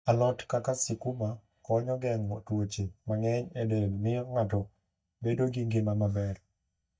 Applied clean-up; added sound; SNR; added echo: neural mask model DeepFilterNet 3.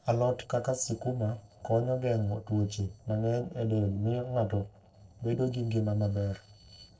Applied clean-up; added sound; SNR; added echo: neural separator model SepFormer DNS4.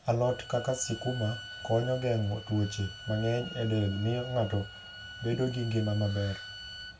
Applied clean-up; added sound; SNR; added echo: none; Bowed string instrument; 14 dB; reverberation time 0.2 s.